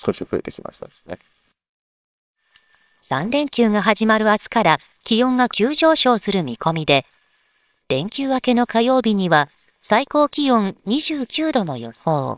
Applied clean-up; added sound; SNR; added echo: neural separator model SepFormer WHAMR!.